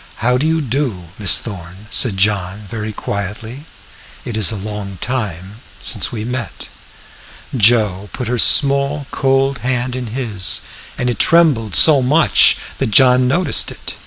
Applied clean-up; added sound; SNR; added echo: none; none; none; none.